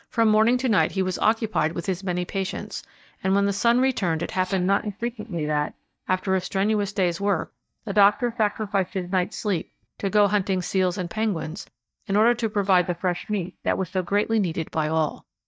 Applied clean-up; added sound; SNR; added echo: neural mask model DeepFilterNet 3.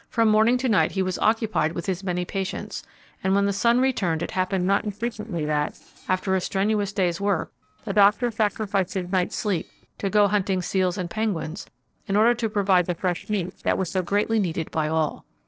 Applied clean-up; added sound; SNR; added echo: neural separator model SepFormer DNS4.